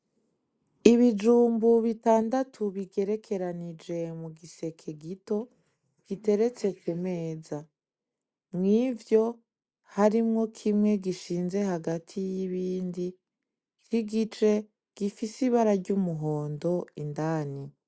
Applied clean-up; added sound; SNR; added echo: neural mask model Resemble Enhance denoiser.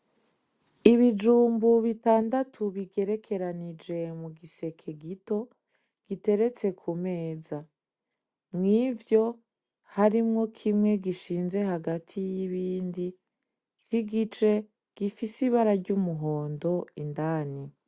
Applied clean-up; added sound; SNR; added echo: none; none; none; none.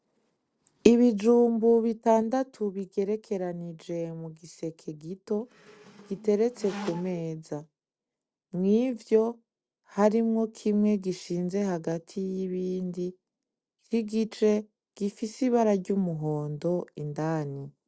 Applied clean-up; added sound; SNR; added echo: neural separator model SepFormer DNS4.